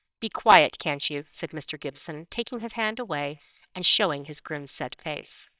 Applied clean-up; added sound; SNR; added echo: neural separator model SepFormer WHAMR!.